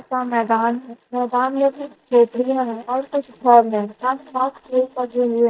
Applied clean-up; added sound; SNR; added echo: neural mask model DeepFilterNet 3.